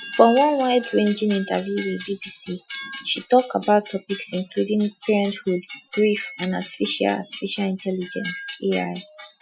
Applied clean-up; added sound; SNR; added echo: classical method Wiener filter.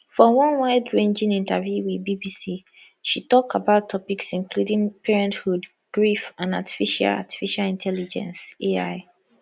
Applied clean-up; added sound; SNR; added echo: none; none; none; none.